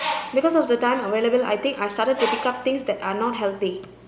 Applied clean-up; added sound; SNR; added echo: none; Bird; 11 dB; none.